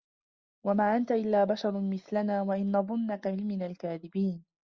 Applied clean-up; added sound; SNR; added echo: none; none; none; none.